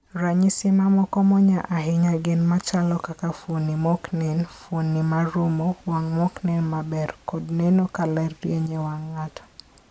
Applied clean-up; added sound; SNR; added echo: none; none; none; none.